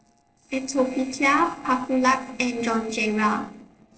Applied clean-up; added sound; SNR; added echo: neural separator model SepFormer DNS4.